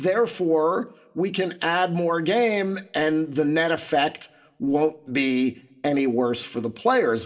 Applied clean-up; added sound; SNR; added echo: none; none; none; reverberation time 0.4 s.